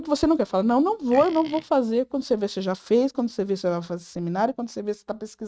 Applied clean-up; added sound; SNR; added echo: neural mask model RNNoise.